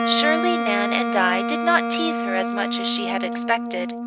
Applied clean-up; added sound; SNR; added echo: none; Wind instrument, woodwind instrument; 0 dB; none.